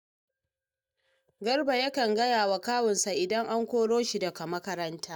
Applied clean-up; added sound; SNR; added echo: neural mask model DeepFilterNet 3.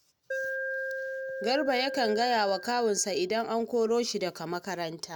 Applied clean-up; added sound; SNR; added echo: none; Alarm; 7 dB; none.